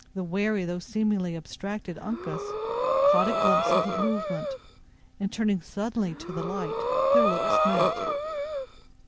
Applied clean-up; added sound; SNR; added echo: none; Breathing; -4 dB; none.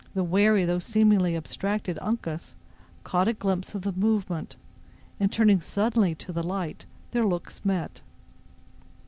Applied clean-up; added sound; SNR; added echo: none; none; none; none.